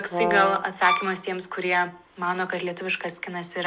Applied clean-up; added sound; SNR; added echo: none; Brass instrument + Bowed string instrument; 3 dB; none.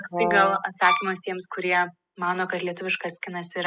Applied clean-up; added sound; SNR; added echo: classical method spectral subtraction.